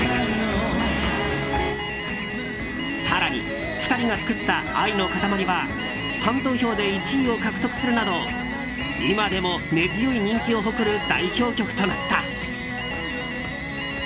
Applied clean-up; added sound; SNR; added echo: none; Alarm; 7 dB; none.